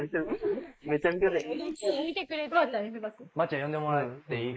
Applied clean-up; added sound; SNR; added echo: neural mask model Resemble Enhance denoiser.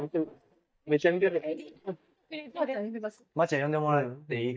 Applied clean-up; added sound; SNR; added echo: neural mask model DeepFilterNet 3.